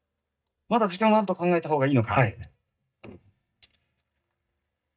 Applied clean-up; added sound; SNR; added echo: neural mask model DeepFilterNet 3.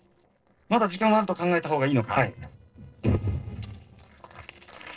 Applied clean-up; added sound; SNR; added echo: neural separator model SepFormer DNS4.